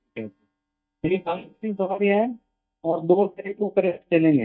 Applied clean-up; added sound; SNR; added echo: neural mask model DeepFilterNet 3.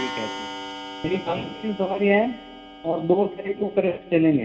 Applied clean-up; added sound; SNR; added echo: none; Clock; 13 dB; reverberation time 1.3 s.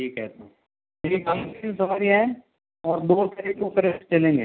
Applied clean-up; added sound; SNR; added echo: none; none; none; none.